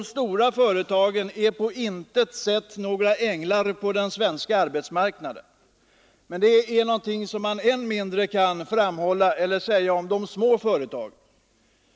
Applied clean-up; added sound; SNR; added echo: none; none; none; none.